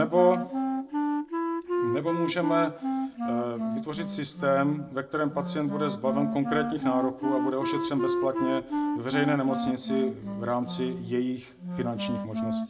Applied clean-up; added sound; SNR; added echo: none; Wind instrument, woodwind instrument; 1 dB; reverberation time 0.4 s.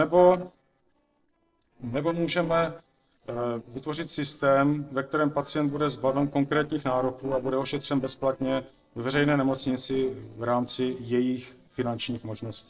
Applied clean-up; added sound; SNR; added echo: neural separator model SepFormer DNS4.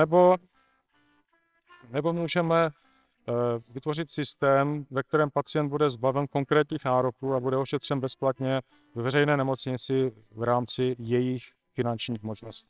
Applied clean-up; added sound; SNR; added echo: neural separator model SepFormer WHAMR!.